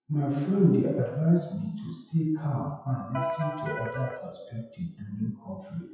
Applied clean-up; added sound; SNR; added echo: classical method WPE with log-MMSE.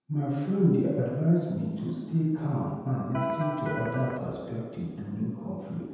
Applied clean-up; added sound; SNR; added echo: none; Electric guitar; 4 dB; reverberation time 1.2 s.